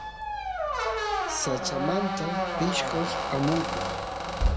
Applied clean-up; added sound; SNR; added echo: none; Squeak; -3 dB; none.